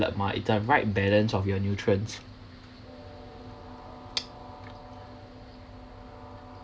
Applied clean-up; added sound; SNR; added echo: none; Train; 20 dB; none.